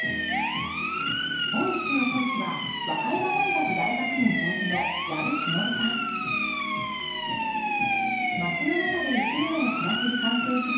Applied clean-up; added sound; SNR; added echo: none; Siren; -2 dB; reverberation time 1.0 s.